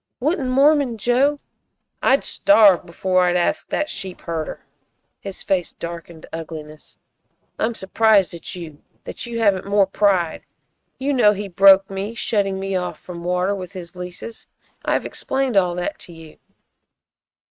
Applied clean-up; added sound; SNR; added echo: neural mask model RNNoise.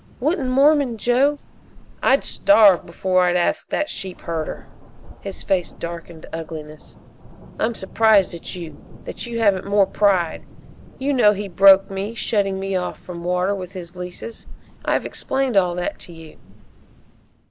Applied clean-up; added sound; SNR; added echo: none; Thunder; 18 dB; none.